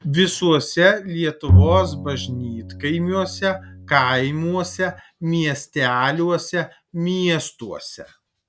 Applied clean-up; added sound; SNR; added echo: none; Bowed string instrument; 1 dB; none.